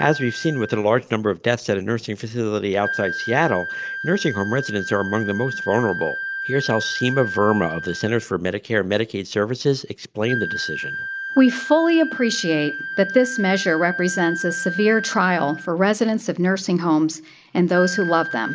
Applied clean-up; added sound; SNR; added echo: none; Wind instrument, woodwind instrument; 9 dB; none.